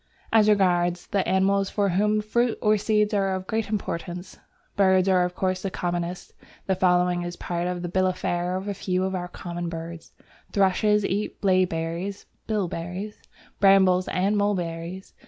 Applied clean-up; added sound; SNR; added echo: none; none; none; none.